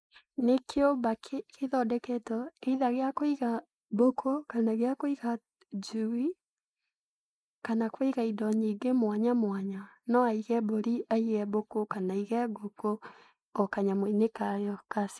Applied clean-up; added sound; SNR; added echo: neural mask model Resemble Enhance denoiser.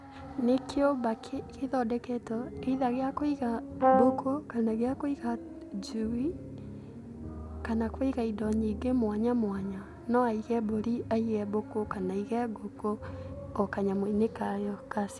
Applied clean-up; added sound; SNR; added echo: none; Brass instrument; -4 dB; none.